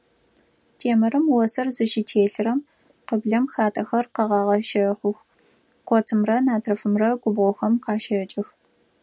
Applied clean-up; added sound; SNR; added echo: none; none; none; none.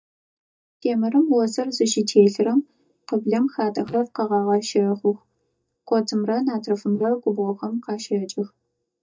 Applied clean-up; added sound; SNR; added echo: neural mask model DeepFilterNet 3.